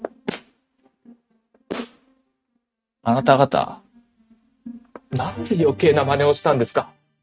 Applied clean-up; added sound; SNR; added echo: neural mask model RNNoise.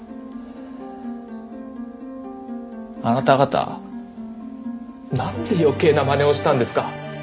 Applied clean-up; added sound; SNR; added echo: none; none; none; none.